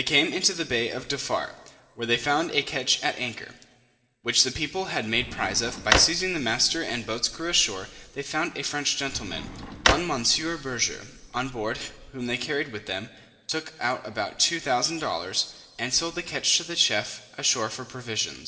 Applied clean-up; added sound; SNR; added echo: none; Drawer open or close; 4 dB; reverberation time 1.3 s.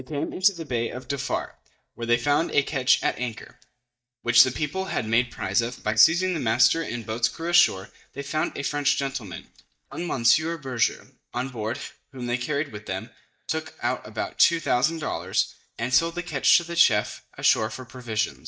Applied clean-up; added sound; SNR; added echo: neural mask model DeepFilterNet 3.